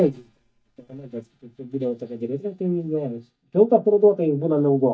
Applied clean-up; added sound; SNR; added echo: neural mask model DeepFilterNet 3.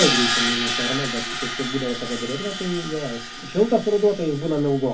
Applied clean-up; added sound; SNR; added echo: none; Crash cymbal; 3 dB; reverberation time 0.3 s.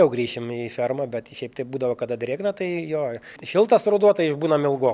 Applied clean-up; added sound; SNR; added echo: none; none; none; none.